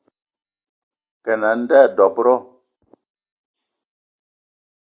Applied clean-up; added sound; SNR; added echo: none; none; none; none.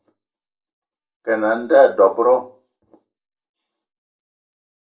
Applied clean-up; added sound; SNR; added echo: none; none; none; reverberation time 0.2 s.